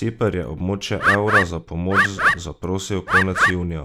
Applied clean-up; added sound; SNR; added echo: neural mask model Resemble Enhance denoiser.